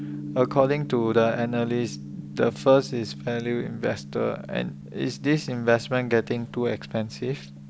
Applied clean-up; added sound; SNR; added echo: none; Gong; 12 dB; none.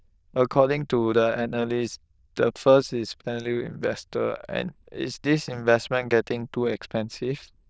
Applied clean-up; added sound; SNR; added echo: neural diffusion model UNIVERSE++.